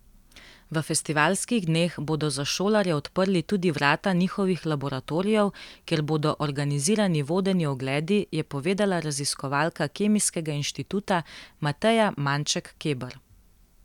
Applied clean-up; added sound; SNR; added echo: none; none; none; none.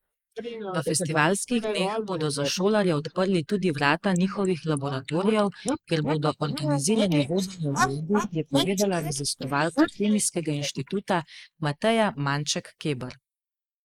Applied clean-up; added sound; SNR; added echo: neural mask model Resemble Enhance denoiser.